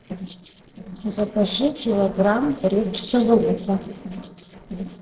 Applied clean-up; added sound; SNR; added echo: neural separator model SepFormer DNS4.